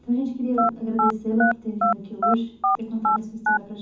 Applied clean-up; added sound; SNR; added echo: none; Telephone; -3 dB; reverberation time 0.6 s.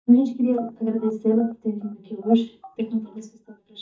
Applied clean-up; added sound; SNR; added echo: neural mask model DeepFilterNet 3.